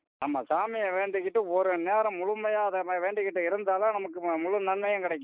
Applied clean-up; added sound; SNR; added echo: neural mask model Resemble Enhance denoiser.